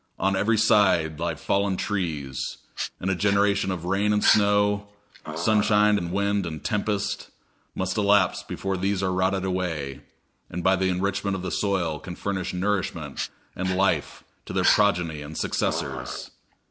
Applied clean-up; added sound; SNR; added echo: none; Dog; 8 dB; none.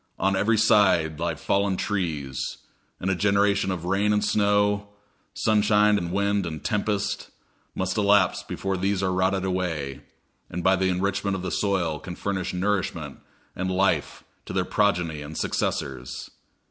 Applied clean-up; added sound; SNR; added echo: none; none; none; none.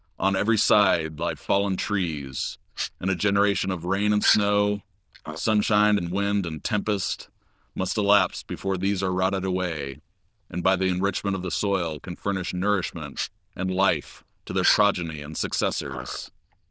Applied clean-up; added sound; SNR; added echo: neural diffusion model UNIVERSE++.